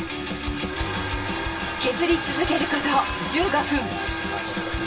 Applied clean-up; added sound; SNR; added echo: none; Bowed string instrument; 20 dB; reverberation time 2.9 s.